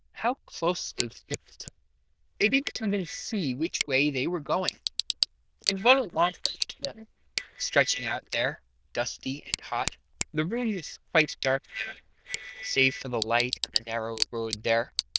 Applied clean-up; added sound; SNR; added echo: neural diffusion model UNIVERSE++.